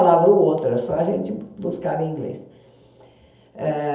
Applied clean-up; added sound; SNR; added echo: none; none; none; reverberation time 0.7 s.